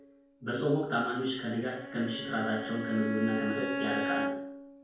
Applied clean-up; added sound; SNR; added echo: none; Bowed string instrument; 5 dB; reverberation time 0.5 s.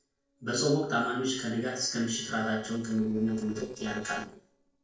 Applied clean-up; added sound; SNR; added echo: neural separator model SepFormer DNS4.